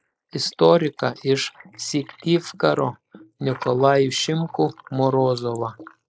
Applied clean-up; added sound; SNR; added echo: neural mask model Resemble Enhance denoiser.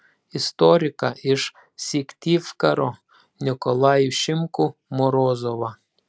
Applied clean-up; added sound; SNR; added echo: none; none; none; none.